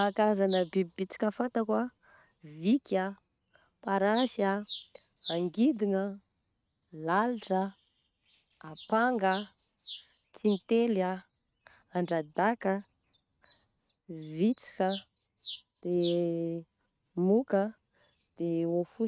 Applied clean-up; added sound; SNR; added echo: neural mask model RNNoise.